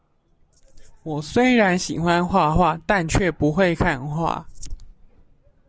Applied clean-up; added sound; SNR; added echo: none; none; none; none.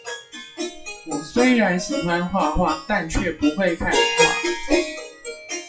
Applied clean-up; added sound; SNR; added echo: classical method WPE with log-MMSE.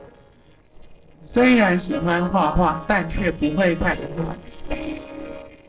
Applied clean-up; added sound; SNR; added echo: neural separator model SepFormer DNS4.